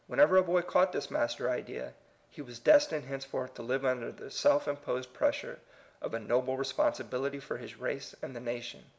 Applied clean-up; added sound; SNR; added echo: none; none; none; none.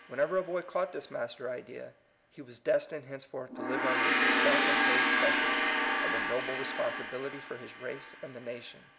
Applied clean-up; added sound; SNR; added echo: none; Gong; -4 dB; none.